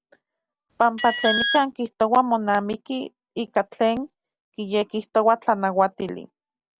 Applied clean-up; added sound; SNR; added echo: none; Alarm; 3 dB; none.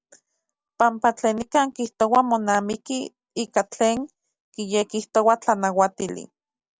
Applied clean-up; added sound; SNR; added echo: none; none; none; none.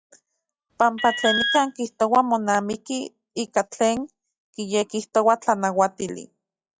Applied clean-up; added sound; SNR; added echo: classical method log-MMSE.